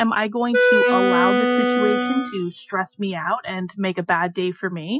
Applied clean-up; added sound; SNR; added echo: classical method Wiener filter.